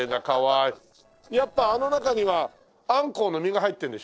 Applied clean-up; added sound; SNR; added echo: neural separator model SepFormer DNS4.